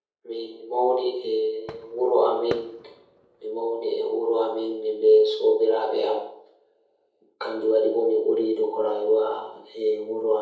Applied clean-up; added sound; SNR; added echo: none; Fireworks; 17 dB; reverberation time 0.8 s.